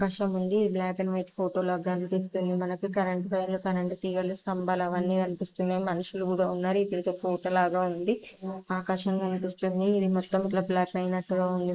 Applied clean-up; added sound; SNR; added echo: neural mask model Resemble Enhance denoiser.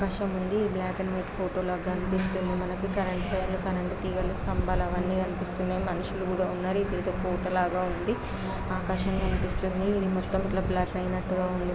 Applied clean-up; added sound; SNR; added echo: none; Bird; 18 dB; none.